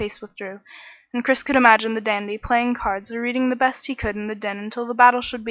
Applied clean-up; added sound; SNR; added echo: none; none; none; none.